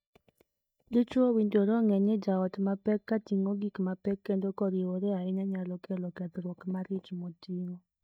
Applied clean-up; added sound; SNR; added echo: neural mask model DeepFilterNet 3.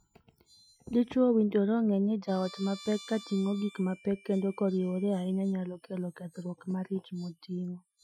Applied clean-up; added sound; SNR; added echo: classical method Wiener filter.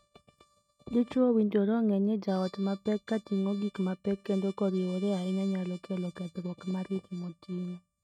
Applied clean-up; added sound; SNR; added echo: neural mask model RNNoise.